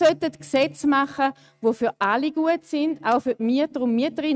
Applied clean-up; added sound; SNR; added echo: neural mask model RNNoise.